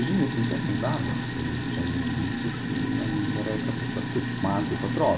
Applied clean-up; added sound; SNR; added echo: none; Sink (filling or washing); -1 dB; reverberation time 1.2 s.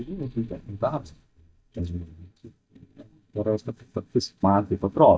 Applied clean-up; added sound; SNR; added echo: neural mask model DeepFilterNet 3.